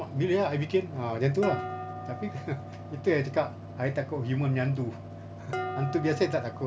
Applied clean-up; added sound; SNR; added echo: none; Dishes, pots, and pans + Mechanical fan; 9 dB; none.